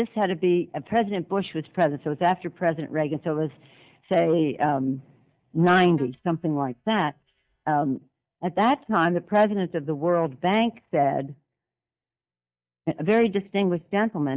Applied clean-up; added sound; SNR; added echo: neural mask model DeepFilterNet 3.